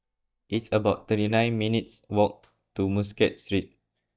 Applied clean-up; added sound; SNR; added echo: neural mask model DeepFilterNet 3.